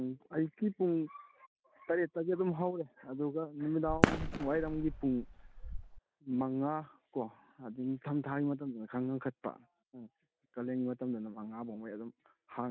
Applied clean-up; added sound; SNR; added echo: none; Fireworks; -2 dB; none.